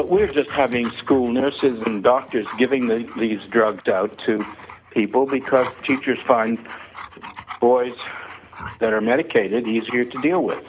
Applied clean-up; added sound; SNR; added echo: none; Dog; 17 dB; none.